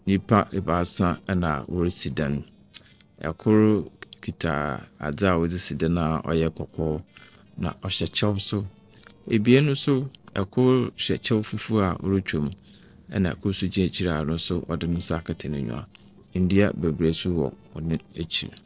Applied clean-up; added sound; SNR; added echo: neural separator model SepFormer DNS4.